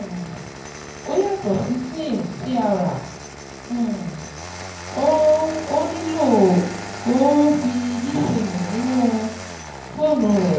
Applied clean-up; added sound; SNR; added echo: none; Engine starting; 12 dB; reverberation time 0.9 s.